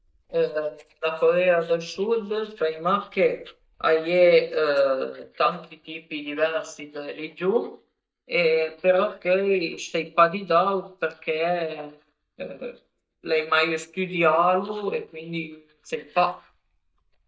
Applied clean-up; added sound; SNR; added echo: neural mask model DeepFilterNet 3.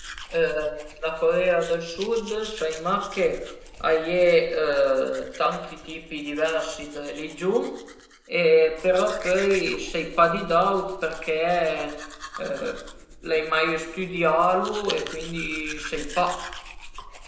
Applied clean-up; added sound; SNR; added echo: none; Domestic sounds, home sounds; 15 dB; reverberation time 0.8 s.